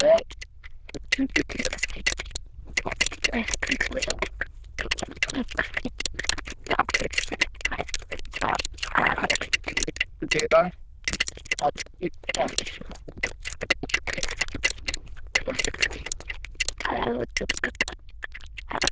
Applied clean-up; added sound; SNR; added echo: neural diffusion model UNIVERSE++.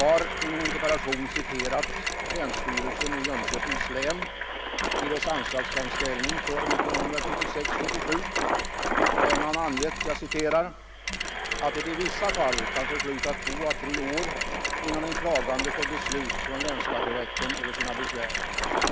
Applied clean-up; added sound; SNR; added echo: none; Engine + Mechanisms; -2 dB; none.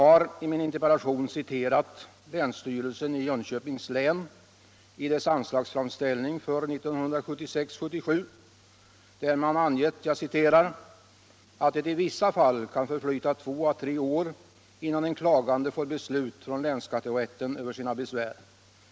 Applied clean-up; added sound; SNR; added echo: none; none; none; none.